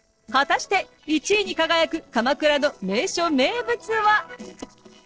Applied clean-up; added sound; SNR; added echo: neural separator model SepFormer DNS4.